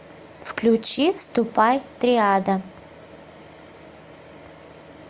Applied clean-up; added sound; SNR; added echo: none; none; none; none.